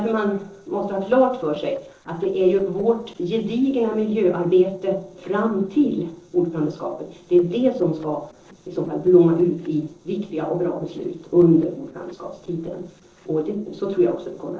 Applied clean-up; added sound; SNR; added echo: neural separator model SepFormer DNS4.